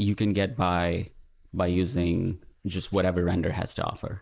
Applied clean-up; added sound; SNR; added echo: neural mask model Resemble Enhance denoiser.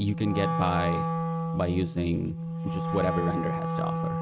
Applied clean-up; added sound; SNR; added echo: neural mask model RNNoise.